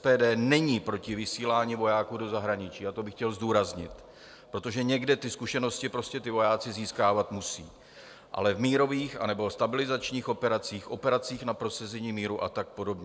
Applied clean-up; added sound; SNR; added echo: none; none; none; none.